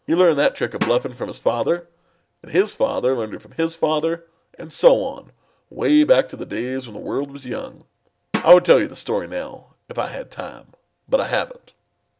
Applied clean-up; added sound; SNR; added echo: none; Drum; 11 dB; none.